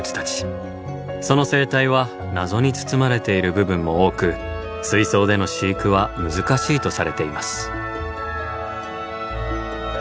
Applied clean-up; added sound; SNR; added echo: none; none; none; none.